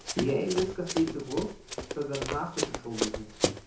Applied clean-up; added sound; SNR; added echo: none; Run; 2 dB; reverberation time 0.6 s.